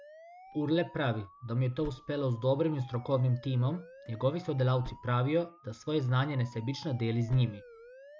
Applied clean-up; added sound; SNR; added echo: none; Slam / Car + Siren; 19 dB; none.